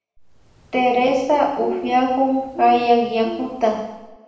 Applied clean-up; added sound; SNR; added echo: none; Bird; 15 dB; reverberation time 0.9 s.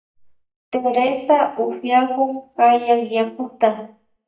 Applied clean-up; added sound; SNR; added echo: neural mask model DeepFilterNet 3.